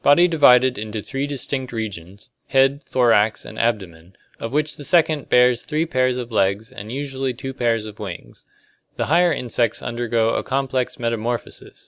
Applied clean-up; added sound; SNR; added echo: none; none; none; none.